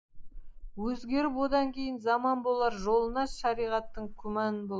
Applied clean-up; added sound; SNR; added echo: neural mask model Resemble Enhance denoiser.